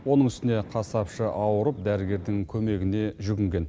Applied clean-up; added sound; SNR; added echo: none; none; none; none.